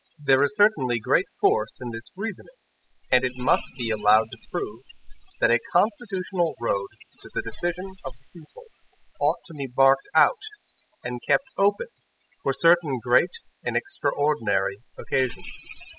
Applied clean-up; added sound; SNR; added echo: classical method spectral subtraction.